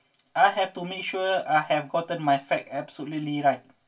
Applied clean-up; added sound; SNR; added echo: none; none; none; reverberation time 0.2 s.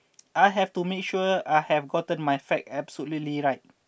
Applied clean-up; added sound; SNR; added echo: none; none; none; none.